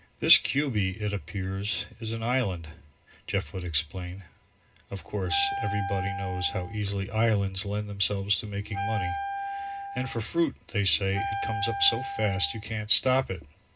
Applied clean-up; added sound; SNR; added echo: none; Wind instrument, woodwind instrument; 5 dB; reverberation time 0.2 s.